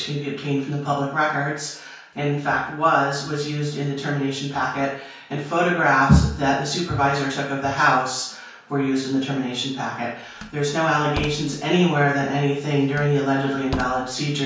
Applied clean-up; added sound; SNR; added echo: none; Slam; 14 dB; reverberation time 0.5 s.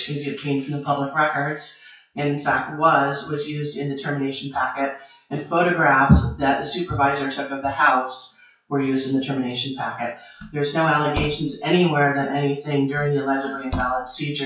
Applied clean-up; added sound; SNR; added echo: classical method WPE with log-MMSE.